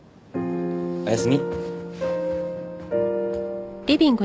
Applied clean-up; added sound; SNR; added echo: none; none; none; none.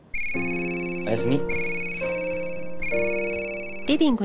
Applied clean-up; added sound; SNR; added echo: none; Ringtone; 0 dB; none.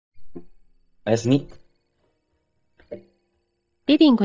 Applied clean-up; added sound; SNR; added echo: neural mask model DeepFilterNet 3.